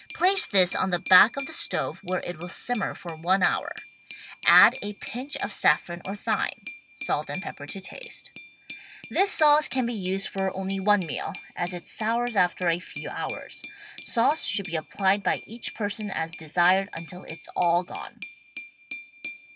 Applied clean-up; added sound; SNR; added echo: none; Glass; 15 dB; none.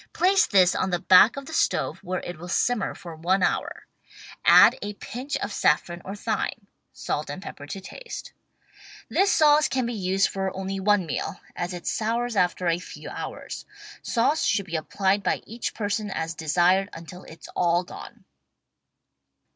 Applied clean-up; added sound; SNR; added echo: none; none; none; none.